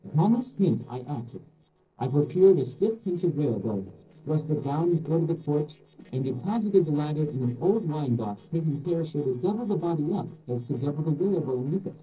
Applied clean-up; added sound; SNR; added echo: neural separator model SepFormer DNS4.